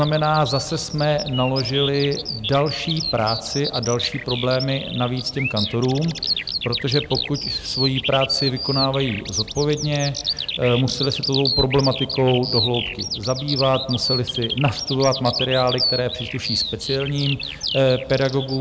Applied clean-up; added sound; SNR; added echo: none; Bird vocalization, bird call, bird song; 5 dB; none.